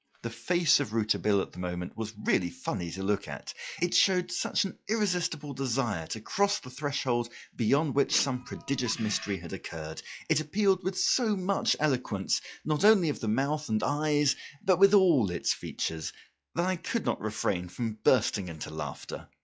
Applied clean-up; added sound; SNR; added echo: classical method log-MMSE.